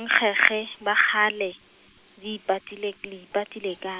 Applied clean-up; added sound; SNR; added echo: none; none; none; none.